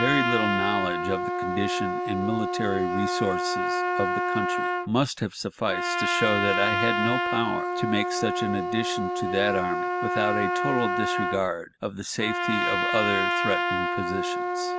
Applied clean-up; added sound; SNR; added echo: none; Trumpet; -2 dB; none.